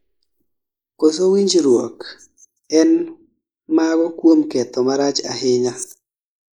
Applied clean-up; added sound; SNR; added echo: neural mask model Resemble Enhance denoiser.